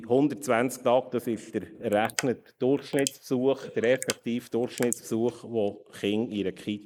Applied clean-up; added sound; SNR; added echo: neural mask model Resemble Enhance denoiser.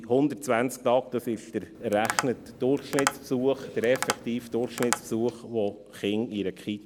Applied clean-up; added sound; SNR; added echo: none; Tap; 7 dB; none.